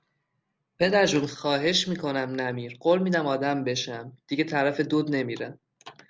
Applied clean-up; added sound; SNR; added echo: none; none; none; none.